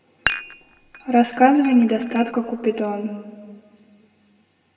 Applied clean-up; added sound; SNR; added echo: none; Dishes, pots, and pans; 11 dB; reverberation time 2.3 s.